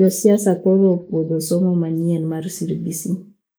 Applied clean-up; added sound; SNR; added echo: neural mask model Resemble Enhance denoiser.